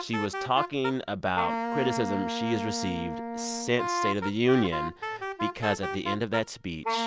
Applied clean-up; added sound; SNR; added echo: none; Wind instrument, woodwind instrument; 3 dB; none.